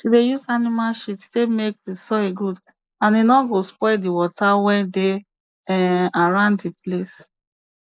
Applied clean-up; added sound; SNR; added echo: neural mask model Resemble Enhance denoiser.